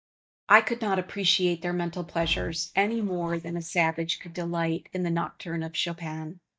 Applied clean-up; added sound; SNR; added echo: neural mask model DeepFilterNet 3.